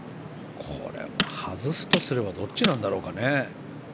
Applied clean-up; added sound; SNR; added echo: none; Tools; 0 dB; none.